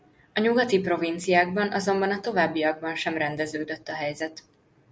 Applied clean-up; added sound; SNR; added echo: none; none; none; none.